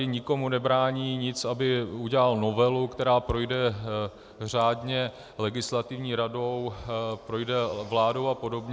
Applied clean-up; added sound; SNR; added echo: none; none; none; none.